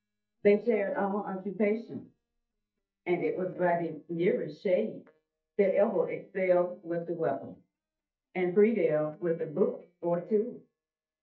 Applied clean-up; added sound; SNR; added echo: neural mask model DeepFilterNet 3.